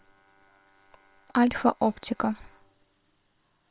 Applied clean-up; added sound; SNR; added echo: neural separator model SepFormer WHAM!.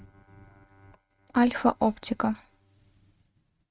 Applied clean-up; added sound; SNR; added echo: neural mask model RNNoise.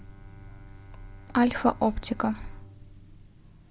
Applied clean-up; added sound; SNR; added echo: none; Bowed string instrument; 20 dB; none.